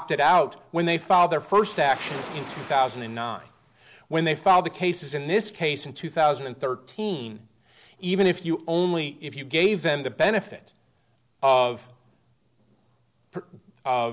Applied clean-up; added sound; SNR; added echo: none; Waves, surf; 16 dB; none.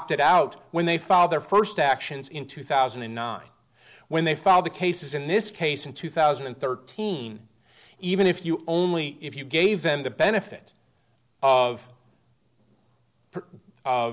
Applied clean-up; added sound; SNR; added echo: none; none; none; none.